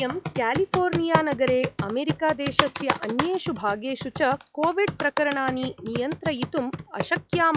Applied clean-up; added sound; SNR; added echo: classical method log-MMSE.